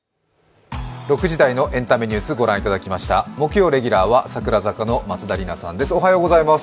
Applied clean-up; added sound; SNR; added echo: none; none; none; none.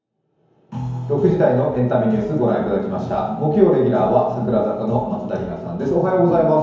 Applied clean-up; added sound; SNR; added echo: none; none; none; reverberation time 1.0 s.